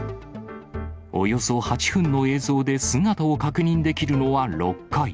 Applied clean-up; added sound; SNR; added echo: none; none; none; none.